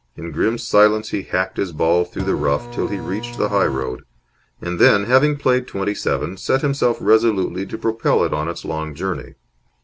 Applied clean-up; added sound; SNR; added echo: none; Printer; 11 dB; none.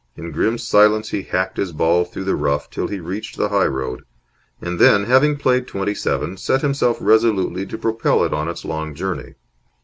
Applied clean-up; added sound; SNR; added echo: none; none; none; none.